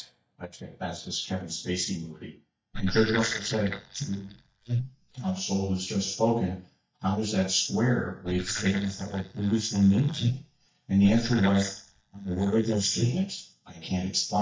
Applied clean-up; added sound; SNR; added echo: neural mask model DeepFilterNet 3.